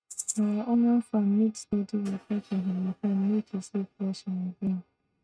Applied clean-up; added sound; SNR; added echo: neural mask model RNNoise.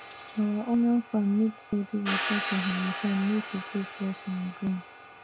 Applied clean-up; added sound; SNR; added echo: none; Hi-hat + Rattle (instrument); 7 dB; none.